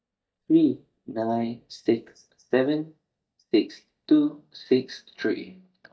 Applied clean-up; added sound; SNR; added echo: neural mask model DeepFilterNet 3.